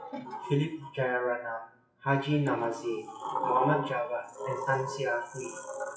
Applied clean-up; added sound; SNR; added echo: classical method WPE with log-MMSE.